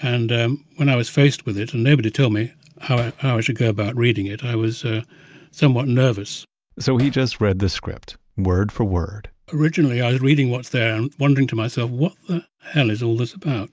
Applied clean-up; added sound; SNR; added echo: none; Hammer; 18 dB; none.